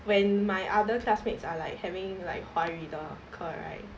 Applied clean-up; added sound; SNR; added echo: none; none; none; none.